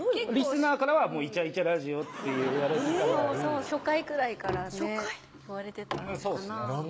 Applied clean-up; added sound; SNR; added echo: none; Sliding door; 16 dB; none.